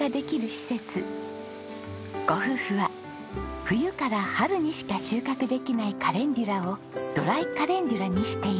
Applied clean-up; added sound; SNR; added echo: none; none; none; none.